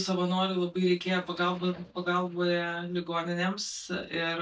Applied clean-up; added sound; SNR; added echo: neural mask model DeepFilterNet 3.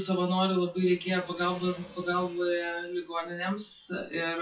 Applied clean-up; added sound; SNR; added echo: classical method WPE with log-MMSE.